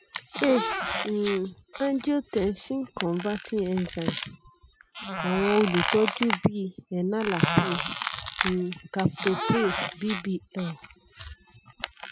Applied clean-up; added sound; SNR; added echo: none; Squeak; 3 dB; none.